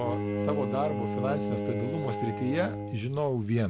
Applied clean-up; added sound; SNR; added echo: none; Bowed string instrument; 2 dB; none.